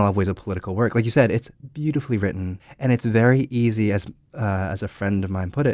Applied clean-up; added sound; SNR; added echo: none; none; none; none.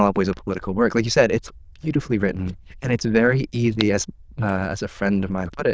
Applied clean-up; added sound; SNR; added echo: neural diffusion model UNIVERSE++.